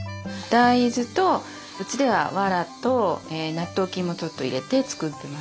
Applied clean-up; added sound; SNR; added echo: none; none; none; none.